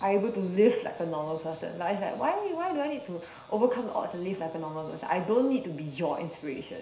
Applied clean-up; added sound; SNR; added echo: none; none; none; reverberation time 0.5 s.